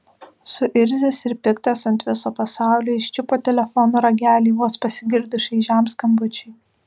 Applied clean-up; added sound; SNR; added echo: none; none; none; none.